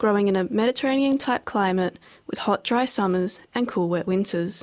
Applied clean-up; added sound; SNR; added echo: none; none; none; none.